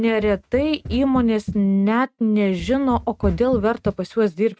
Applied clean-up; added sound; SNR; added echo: neural mask model RNNoise.